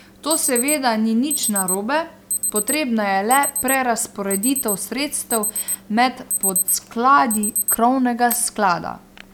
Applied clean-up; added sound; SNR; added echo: none; Alarm; 5 dB; none.